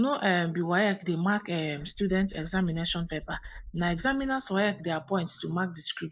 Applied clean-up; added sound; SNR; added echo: neural mask model Resemble Enhance denoiser.